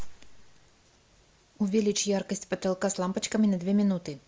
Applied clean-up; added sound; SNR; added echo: none; none; none; none.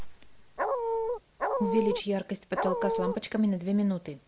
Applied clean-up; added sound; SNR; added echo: none; Dog; -1 dB; none.